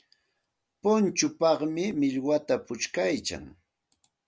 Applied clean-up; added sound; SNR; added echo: none; none; none; none.